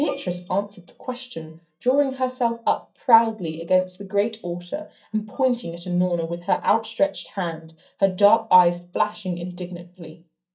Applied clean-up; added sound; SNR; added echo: neural mask model DeepFilterNet 3.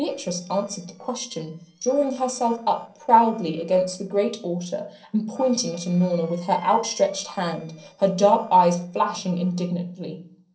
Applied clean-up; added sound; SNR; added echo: neural separator model SepFormer DNS4.